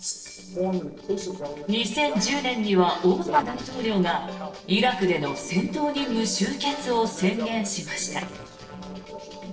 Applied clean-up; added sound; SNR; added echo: neural separator model SepFormer DNS4.